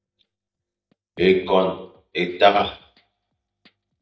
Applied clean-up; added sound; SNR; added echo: neural mask model DeepFilterNet 3.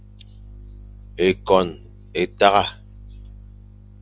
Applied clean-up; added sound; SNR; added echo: none; none; none; none.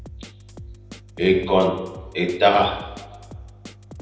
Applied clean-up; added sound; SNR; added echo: none; Drum kit; 17 dB; reverberation time 0.8 s.